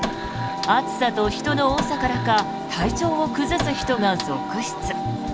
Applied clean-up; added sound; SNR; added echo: none; Printer; 11 dB; none.